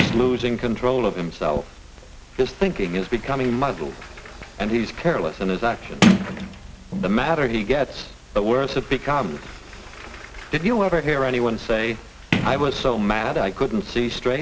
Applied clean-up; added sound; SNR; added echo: none; Sliding door; 6 dB; none.